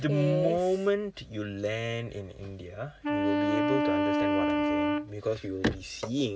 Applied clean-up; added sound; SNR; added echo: none; Wind instrument, woodwind instrument; -1 dB; none.